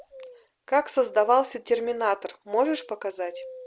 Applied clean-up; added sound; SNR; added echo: none; Bird vocalization, bird call, bird song; 19 dB; none.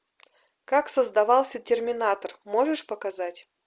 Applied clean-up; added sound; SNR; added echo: none; none; none; none.